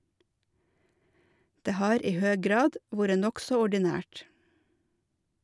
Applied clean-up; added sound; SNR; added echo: none; none; none; none.